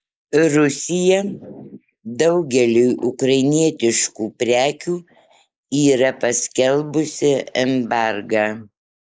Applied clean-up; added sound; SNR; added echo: neural mask model Resemble Enhance denoiser.